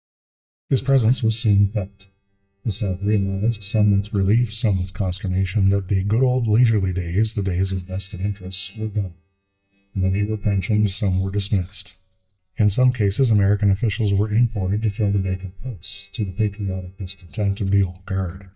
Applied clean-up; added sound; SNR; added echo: neural mask model DeepFilterNet 3.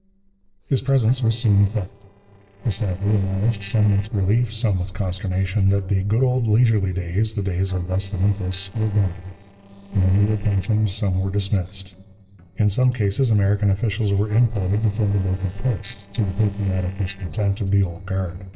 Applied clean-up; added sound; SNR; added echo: neural separator model SepFormer DNS4.